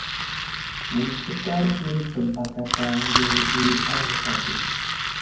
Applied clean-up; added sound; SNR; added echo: none; Engine; -1 dB; reverberation time 0.9 s.